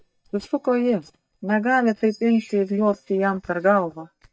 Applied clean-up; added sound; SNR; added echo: neural mask model DeepFilterNet 3.